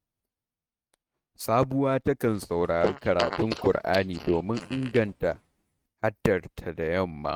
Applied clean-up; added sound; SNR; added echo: neural mask model RNNoise.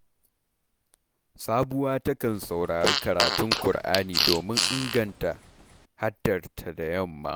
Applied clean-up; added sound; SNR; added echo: none; Fart; 0 dB; none.